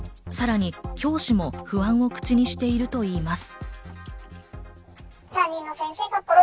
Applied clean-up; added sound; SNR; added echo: none; none; none; none.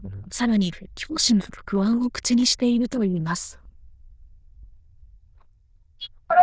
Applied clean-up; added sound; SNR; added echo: neural diffusion model UNIVERSE++.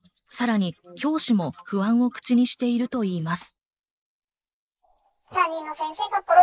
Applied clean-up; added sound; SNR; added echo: neural mask model Resemble Enhance denoiser.